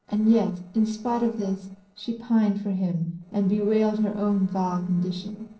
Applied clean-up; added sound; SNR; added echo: neural separator model SepFormer DNS4.